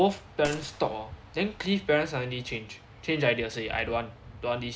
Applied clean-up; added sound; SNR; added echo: none; Gunshot, gunfire; 18 dB; none.